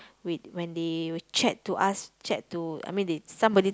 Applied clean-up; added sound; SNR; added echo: none; none; none; none.